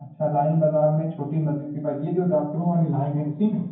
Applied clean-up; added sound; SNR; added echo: none; none; none; reverberation time 0.9 s.